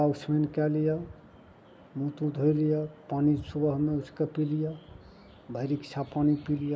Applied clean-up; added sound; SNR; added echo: none; none; none; none.